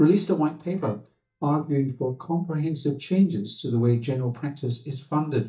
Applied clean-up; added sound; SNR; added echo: neural mask model DeepFilterNet 3.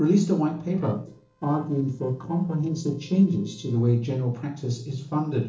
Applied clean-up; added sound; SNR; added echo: neural separator model SepFormer DNS4.